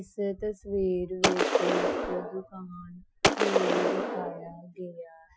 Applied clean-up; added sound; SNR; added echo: classical method Wiener filter.